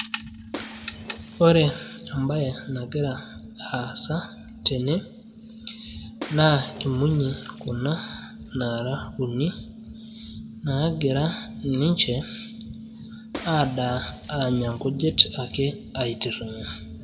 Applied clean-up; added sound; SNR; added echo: none; Shatter; 18 dB; reverberation time 0.9 s.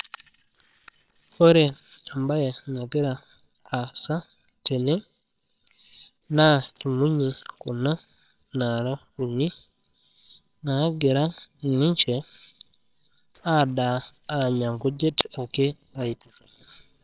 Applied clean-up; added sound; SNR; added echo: neural separator model SepFormer WHAMR!.